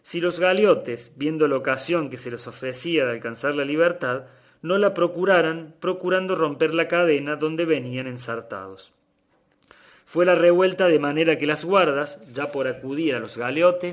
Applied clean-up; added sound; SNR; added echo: none; none; none; none.